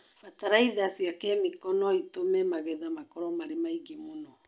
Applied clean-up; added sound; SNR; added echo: none; none; none; none.